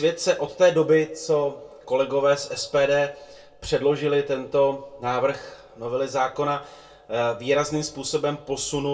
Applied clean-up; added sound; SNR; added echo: none; none; none; reverberation time 0.2 s.